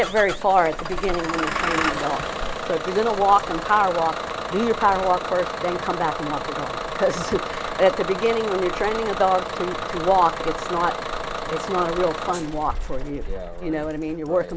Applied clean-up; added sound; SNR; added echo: none; Engine starting / Bus; 5 dB; none.